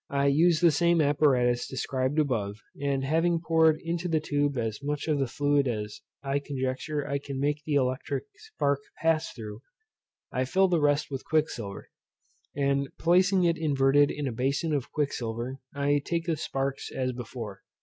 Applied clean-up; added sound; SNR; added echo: none; none; none; none.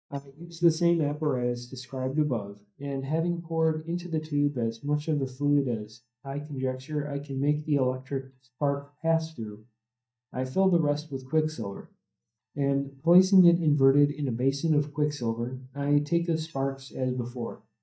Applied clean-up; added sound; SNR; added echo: neural mask model DeepFilterNet 3.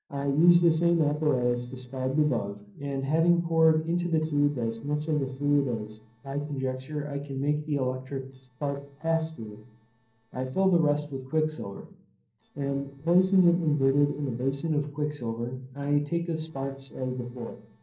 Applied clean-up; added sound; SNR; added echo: neural separator model SepFormer DNS4.